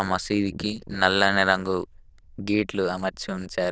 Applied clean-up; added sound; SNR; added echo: neural diffusion model UNIVERSE++.